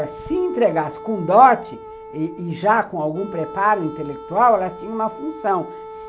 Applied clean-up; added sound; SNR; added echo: none; Wind instrument, woodwind instrument; 16 dB; none.